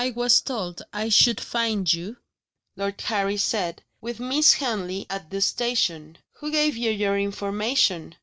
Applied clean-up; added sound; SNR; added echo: none; none; none; none.